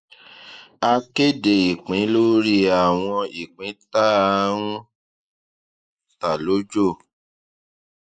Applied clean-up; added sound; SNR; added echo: neural mask model Resemble Enhance denoiser.